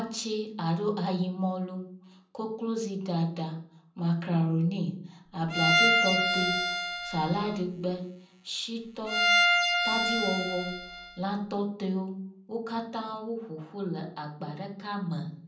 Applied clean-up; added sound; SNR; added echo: none; Bowed string instrument; -4 dB; reverberation time 0.6 s.